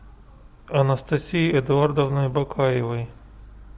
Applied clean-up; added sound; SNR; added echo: none; none; none; none.